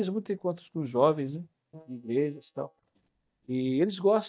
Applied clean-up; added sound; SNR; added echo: neural mask model DeepFilterNet 3.